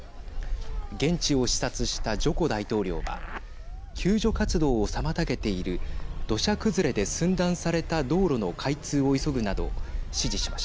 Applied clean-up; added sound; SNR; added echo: none; Zipper (clothing); 20 dB; none.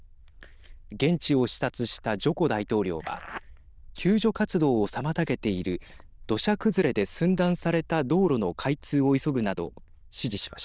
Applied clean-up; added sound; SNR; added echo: neural diffusion model UNIVERSE++.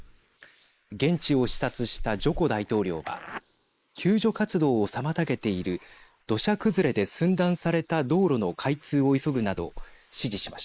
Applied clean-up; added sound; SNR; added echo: neural mask model Resemble Enhance denoiser.